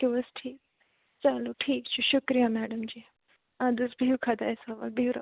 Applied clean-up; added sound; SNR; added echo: none; none; none; none.